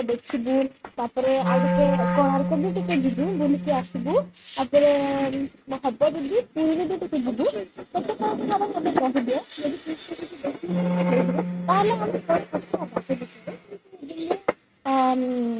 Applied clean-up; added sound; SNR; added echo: neural mask model RNNoise.